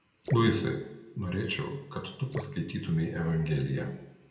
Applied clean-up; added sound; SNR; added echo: none; Drip / Splash, splatter; 19 dB; reverberation time 0.7 s.